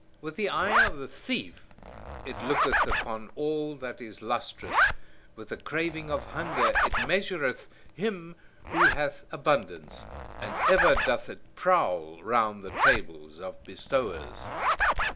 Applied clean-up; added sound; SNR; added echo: none; Zipper (clothing); 0 dB; none.